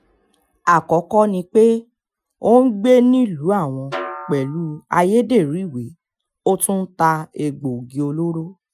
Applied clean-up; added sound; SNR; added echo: classical method Wiener filter.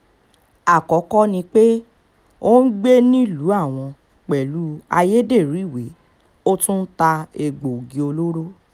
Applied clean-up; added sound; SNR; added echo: none; none; none; none.